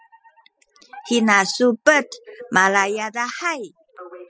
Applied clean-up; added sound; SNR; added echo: classical method spectral subtraction.